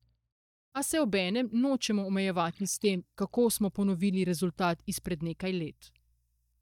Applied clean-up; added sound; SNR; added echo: neural mask model DeepFilterNet 3.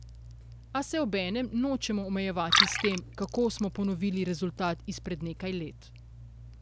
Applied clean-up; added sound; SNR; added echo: none; Liquid; 4 dB; none.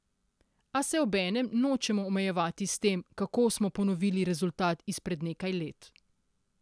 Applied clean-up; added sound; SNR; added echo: none; none; none; none.